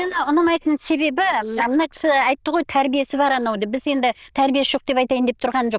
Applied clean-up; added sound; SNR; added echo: neural diffusion model UNIVERSE++.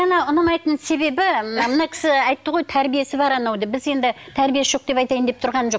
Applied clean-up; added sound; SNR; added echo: none; none; none; none.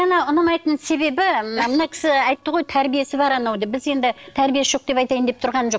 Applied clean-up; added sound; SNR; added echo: neural separator model SepFormer DNS4.